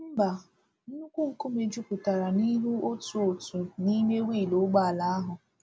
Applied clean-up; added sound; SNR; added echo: none; none; none; none.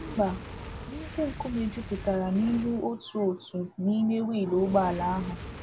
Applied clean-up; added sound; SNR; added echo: none; Fire; 12 dB; none.